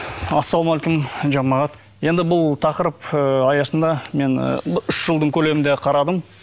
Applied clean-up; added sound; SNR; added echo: none; none; none; none.